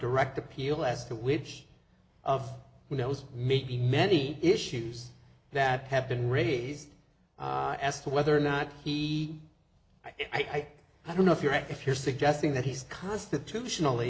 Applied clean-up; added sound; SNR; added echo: none; none; none; none.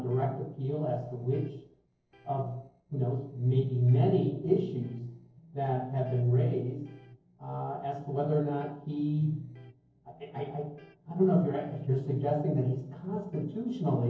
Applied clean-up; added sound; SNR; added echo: neural separator model SepFormer DNS4.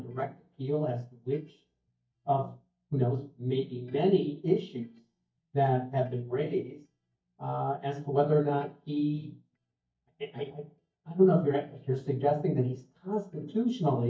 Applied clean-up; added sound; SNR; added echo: neural mask model DeepFilterNet 3.